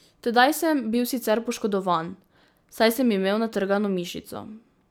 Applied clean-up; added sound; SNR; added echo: none; none; none; none.